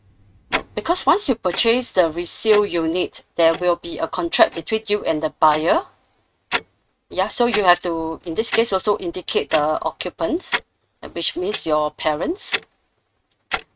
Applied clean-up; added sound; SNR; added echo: neural mask model RNNoise.